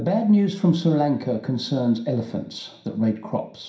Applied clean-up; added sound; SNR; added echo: none; none; none; reverberation time 0.5 s.